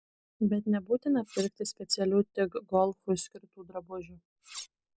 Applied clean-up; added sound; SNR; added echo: none; Cutlery, silverware; 16 dB; none.